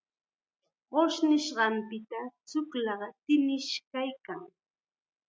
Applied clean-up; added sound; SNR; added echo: none; none; none; none.